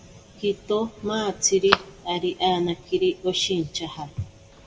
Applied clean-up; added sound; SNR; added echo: none; Telephone; 9 dB; reverberation time 1.0 s.